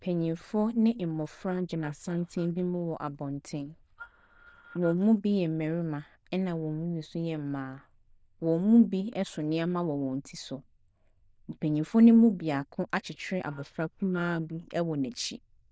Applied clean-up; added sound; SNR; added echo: neural diffusion model UNIVERSE++.